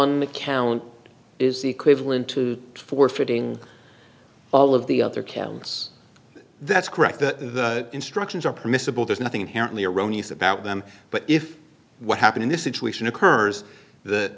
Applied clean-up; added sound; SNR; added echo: none; none; none; none.